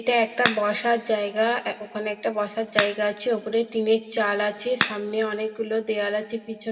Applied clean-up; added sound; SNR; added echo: none; Crack; 6 dB; reverberation time 1.7 s.